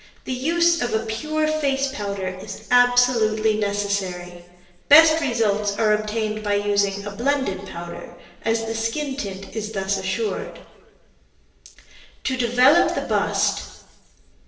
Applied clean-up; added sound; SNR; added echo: none; none; none; reverberation time 1.0 s.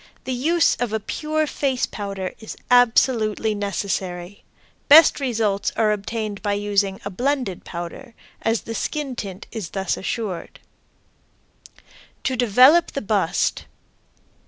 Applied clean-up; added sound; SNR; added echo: none; none; none; none.